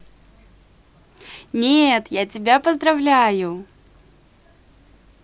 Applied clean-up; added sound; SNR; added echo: none; none; none; none.